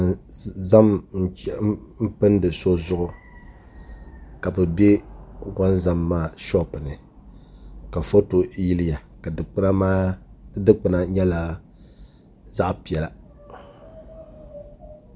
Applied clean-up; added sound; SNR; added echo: none; none; none; none.